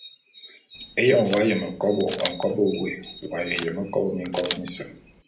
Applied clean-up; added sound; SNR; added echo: none; Camera; 13 dB; reverberation time 0.5 s.